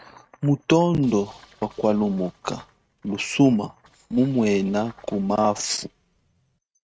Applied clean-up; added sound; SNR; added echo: neural mask model RNNoise.